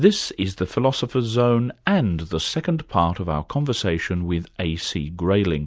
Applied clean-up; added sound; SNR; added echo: none; none; none; none.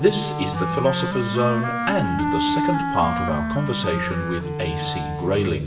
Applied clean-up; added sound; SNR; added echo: none; Wind instrument, woodwind instrument; 2 dB; reverberation time 0.9 s.